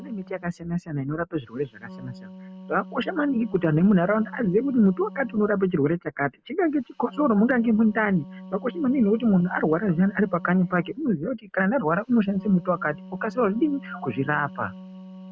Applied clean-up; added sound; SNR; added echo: none; Wind instrument, woodwind instrument; 18 dB; none.